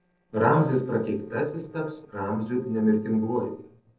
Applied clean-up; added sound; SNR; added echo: neural separator model SepFormer DNS4.